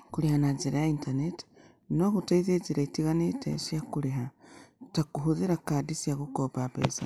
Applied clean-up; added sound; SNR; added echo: none; none; none; none.